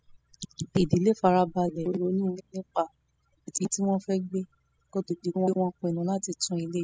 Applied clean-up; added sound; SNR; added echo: classical method spectral subtraction.